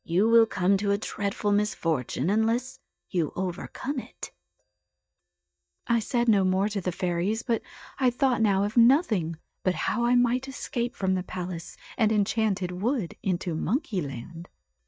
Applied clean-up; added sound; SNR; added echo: neural mask model DeepFilterNet 3.